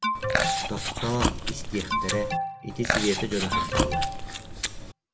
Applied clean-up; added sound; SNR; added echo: none; Chewing, mastication + Alarm; -5 dB; none.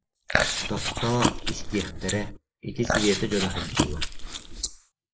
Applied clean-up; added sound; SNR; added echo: neural mask model Resemble Enhance denoiser.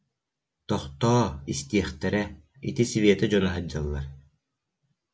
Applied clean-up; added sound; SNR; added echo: none; none; none; none.